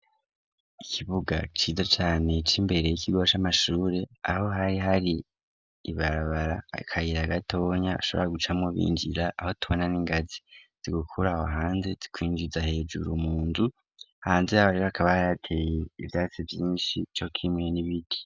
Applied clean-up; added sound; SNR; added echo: none; none; none; none.